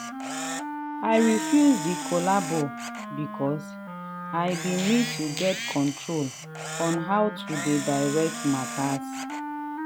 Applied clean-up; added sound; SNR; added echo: none; Camera + Wind instrument, woodwind instrument; 7 dB; none.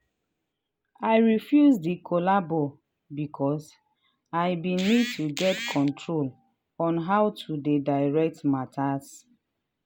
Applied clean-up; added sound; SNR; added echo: none; none; none; none.